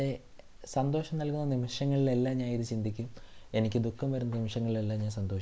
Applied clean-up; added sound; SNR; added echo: none; none; none; none.